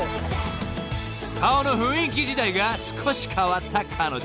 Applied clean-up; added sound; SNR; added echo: none; none; none; none.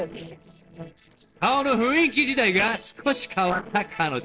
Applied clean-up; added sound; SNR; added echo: neural separator model SepFormer DNS4.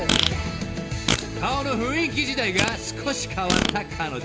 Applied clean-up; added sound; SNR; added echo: none; Fart; 2 dB; reverberation time 0.8 s.